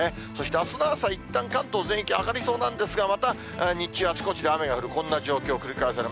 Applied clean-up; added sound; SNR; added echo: none; none; none; none.